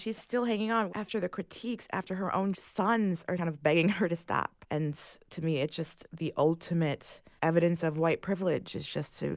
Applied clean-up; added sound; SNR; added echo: none; none; none; none.